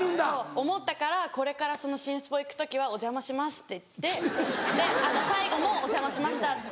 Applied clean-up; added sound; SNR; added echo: none; none; none; none.